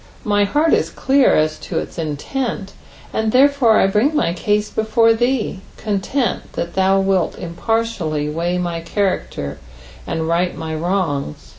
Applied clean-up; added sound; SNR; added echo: none; none; none; none.